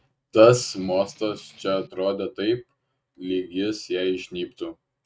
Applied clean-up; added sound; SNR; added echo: neural mask model RNNoise.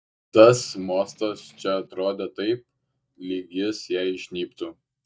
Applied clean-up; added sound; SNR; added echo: neural mask model DeepFilterNet 3.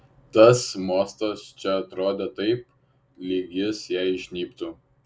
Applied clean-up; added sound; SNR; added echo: none; none; none; none.